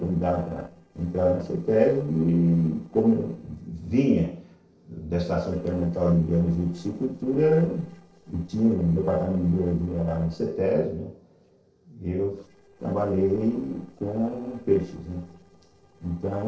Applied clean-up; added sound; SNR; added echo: neural separator model SepFormer DNS4.